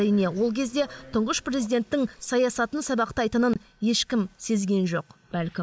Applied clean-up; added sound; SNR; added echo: none; none; none; none.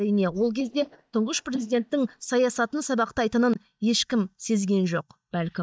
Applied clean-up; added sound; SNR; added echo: neural mask model DeepFilterNet 3.